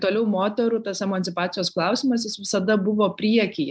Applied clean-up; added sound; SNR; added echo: none; none; none; none.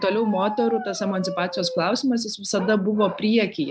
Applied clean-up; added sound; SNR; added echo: none; Bark; 11 dB; none.